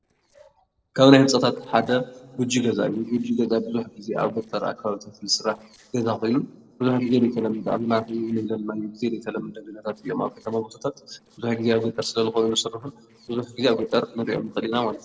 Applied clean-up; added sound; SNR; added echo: neural separator model SepFormer DNS4.